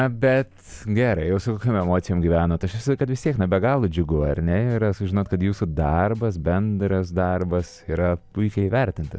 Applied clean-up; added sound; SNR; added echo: none; none; none; none.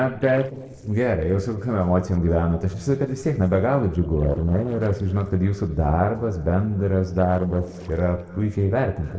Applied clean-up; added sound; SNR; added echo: neural separator model SepFormer DNS4.